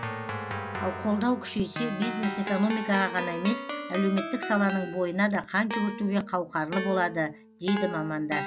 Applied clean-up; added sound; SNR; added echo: none; Keyboard (musical); 7 dB; none.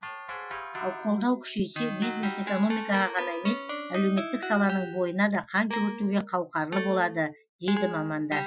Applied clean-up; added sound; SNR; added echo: classical method Wiener filter.